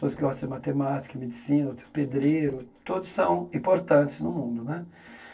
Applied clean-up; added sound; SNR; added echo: neural separator model SepFormer DNS4.